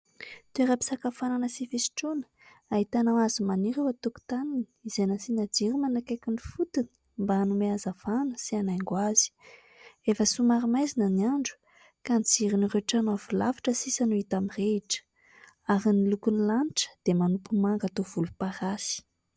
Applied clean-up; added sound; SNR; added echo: none; none; none; none.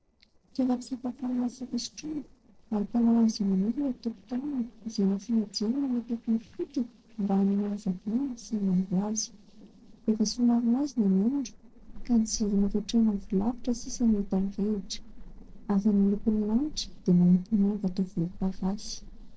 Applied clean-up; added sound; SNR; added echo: neural separator model SepFormer DNS4.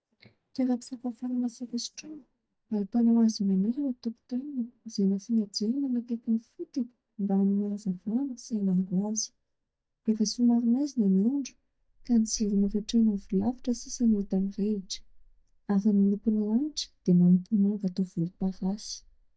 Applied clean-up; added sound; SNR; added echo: neural mask model DeepFilterNet 3.